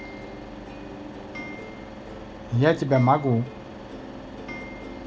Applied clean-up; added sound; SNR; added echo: none; Clock + Plucked string instrument; 15 dB; none.